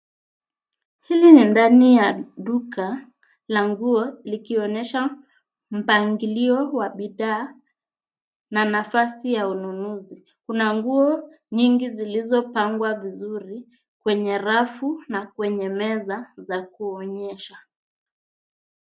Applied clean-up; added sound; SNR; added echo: none; none; none; none.